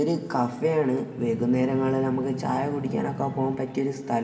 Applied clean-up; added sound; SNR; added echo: none; Engine; 9 dB; reverberation time 1.8 s.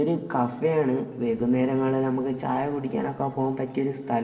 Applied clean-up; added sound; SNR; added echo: neural separator model SepFormer DNS4.